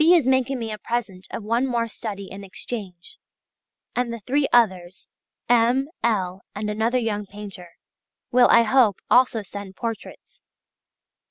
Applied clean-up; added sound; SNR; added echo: none; none; none; none.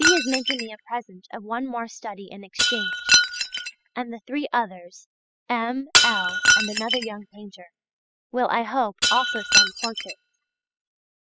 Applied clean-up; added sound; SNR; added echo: classical method spectral subtraction.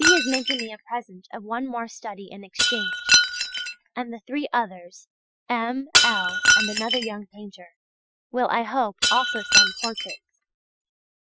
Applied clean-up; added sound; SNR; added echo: classical method Wiener filter.